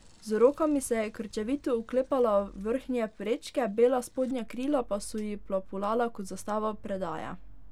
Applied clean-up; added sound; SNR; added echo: none; Mechanisms / Bicycle; 17 dB; none.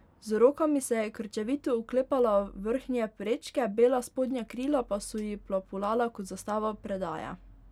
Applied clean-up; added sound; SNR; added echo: none; none; none; none.